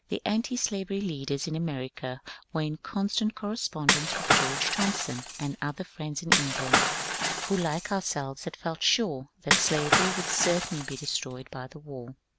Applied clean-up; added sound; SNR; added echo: none; Shatter / Crushing; -3 dB; none.